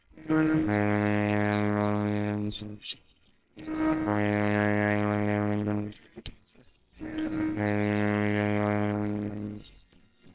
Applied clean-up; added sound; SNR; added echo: neural separator model SepFormer WHAMR!.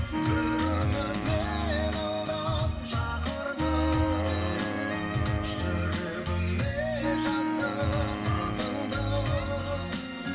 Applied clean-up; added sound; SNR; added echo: none; Wind instrument, woodwind instrument; 4 dB; reverberation time 0.7 s.